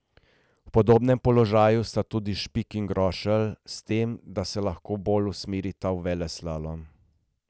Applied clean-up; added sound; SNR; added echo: none; none; none; none.